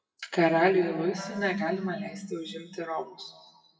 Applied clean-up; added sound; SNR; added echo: classical method WPE with log-MMSE.